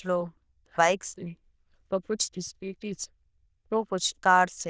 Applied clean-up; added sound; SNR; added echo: neural diffusion model UNIVERSE++.